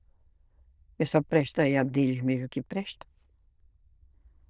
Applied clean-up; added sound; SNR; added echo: neural diffusion model UNIVERSE++.